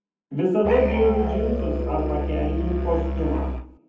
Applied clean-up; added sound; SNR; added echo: none; Musical instrument; 2 dB; reverberation time 0.8 s.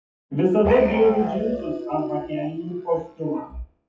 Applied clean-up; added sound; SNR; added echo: classical method WPE with log-MMSE.